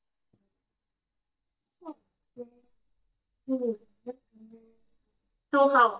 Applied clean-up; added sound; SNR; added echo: neural mask model DeepFilterNet 3.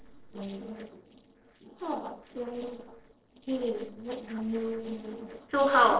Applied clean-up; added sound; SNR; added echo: neural separator model SepFormer DNS4.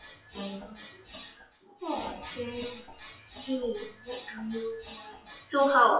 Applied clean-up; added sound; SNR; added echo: classical method WPE with log-MMSE.